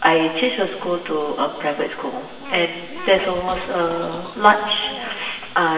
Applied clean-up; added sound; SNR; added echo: none; Cough; 17 dB; reverberation time 2.0 s.